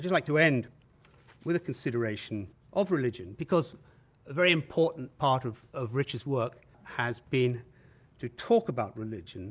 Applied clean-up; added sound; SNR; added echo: none; none; none; none.